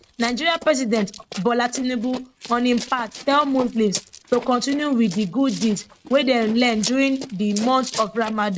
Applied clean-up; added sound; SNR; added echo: neural mask model RNNoise.